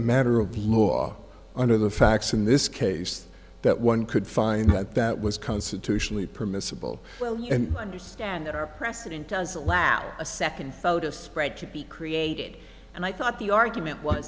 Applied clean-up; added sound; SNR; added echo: none; none; none; none.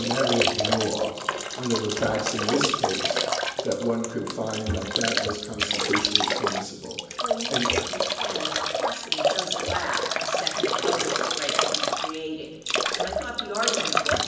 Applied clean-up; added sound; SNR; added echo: none; Drip / Trickle, dribble / Bathtub (filling or washing); -4 dB; reverberation time 1.0 s.